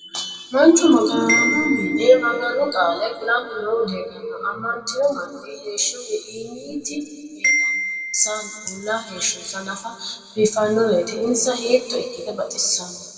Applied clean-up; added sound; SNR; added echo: none; Marimba, xylophone; 6 dB; reverberation time 2.0 s.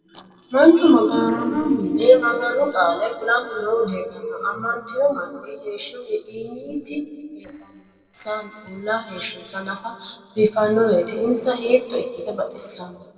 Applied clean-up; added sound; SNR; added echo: neural separator model SepFormer DNS4.